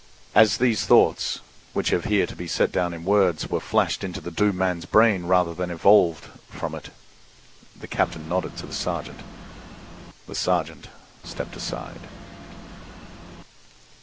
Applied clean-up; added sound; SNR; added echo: none; Boat, Water vehicle; 15 dB; none.